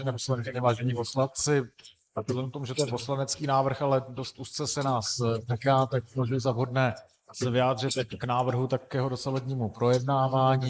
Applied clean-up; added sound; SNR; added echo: neural mask model Resemble Enhance denoiser.